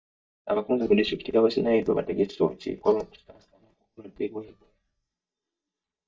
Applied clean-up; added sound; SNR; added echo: neural mask model DeepFilterNet 3.